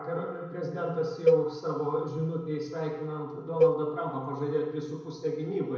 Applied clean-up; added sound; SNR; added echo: neural separator model SepFormer DNS4.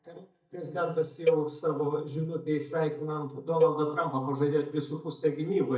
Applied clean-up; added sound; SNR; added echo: neural mask model DeepFilterNet 3.